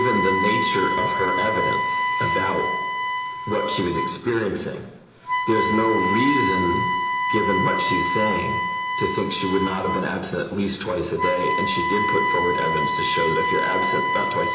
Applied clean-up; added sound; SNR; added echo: none; Wind instrument, woodwind instrument; 0 dB; reverberation time 0.8 s.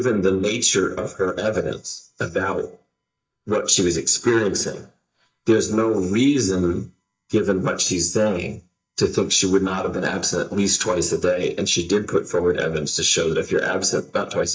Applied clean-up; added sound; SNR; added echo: neural mask model DeepFilterNet 3.